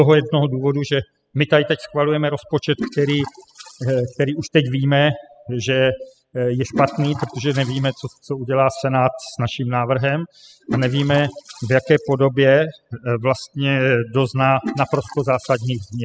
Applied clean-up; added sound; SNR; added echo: classical method spectral subtraction.